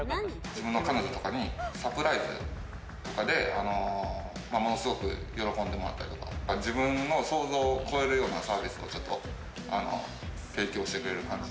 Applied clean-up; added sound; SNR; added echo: none; none; none; none.